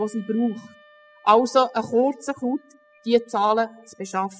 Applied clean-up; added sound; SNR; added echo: classical method spectral subtraction.